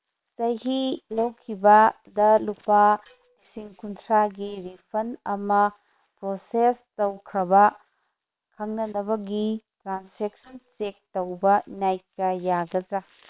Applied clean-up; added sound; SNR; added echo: neural separator model SepFormer WHAM!.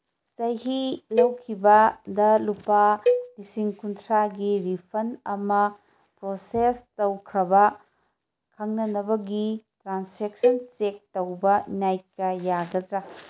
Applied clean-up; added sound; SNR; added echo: none; Cowbell; 4 dB; none.